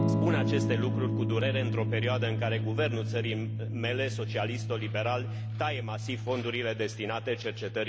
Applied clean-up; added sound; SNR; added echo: none; Electric guitar / Strum; -2 dB; none.